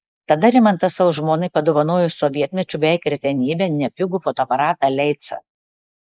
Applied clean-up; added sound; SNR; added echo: neural mask model Resemble Enhance denoiser.